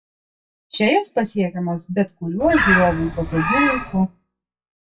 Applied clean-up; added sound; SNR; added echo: classical method WPE with log-MMSE.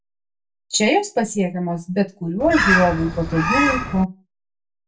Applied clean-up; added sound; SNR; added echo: none; Bird; 0 dB; reverberation time 0.2 s.